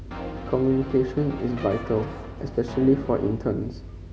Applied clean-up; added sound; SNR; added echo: none; Brass instrument; 12 dB; none.